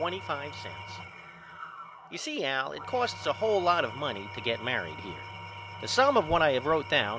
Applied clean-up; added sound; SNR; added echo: none; Engine / Tools; 12 dB; none.